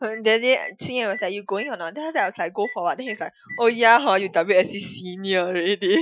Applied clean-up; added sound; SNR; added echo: classical method Wiener filter.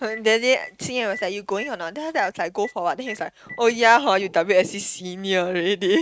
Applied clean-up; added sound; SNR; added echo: neural mask model RNNoise.